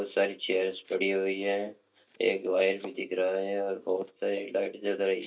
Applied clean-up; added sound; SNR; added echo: neural mask model DeepFilterNet 3.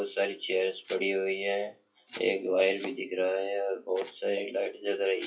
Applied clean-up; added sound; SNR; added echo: classical method WPE with log-MMSE.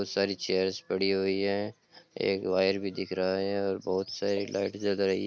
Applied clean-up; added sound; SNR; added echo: none; none; none; none.